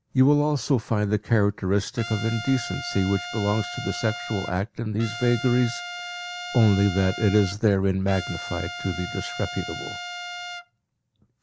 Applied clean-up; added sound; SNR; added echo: none; Trumpet; 10 dB; none.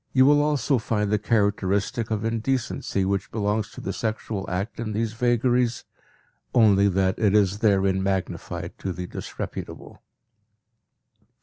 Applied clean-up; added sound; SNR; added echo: none; none; none; none.